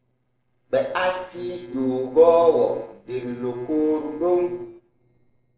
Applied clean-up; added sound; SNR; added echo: neural separator model SepFormer DNS4.